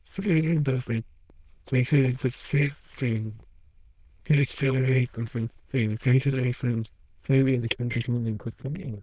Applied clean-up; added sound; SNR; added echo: neural diffusion model UNIVERSE++.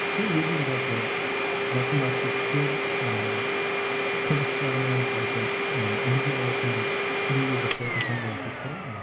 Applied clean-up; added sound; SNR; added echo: none; Domestic sounds, home sounds; -4 dB; none.